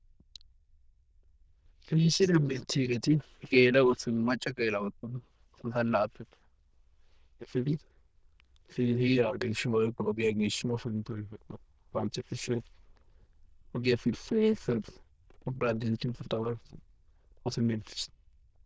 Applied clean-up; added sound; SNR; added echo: neural diffusion model UNIVERSE++.